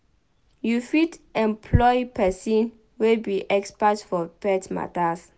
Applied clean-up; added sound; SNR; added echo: none; none; none; none.